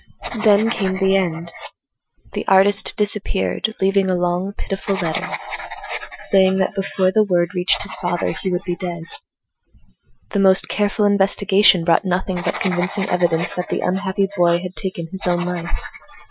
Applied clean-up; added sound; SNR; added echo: classical method Wiener filter.